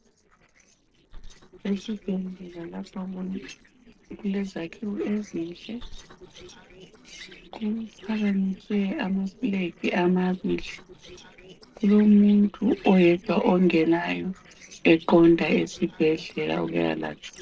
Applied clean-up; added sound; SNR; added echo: neural separator model SepFormer DNS4.